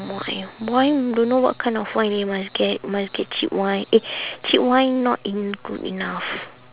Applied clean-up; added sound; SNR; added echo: none; none; none; none.